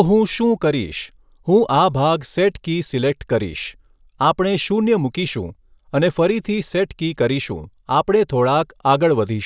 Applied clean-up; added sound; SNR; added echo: none; none; none; none.